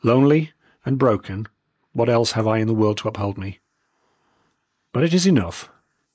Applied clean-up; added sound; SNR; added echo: neural mask model Resemble Enhance denoiser.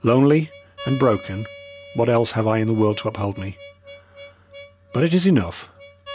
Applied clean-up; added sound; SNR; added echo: none; Harmonica; 19 dB; none.